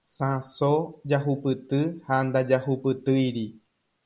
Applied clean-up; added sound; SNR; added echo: none; none; none; none.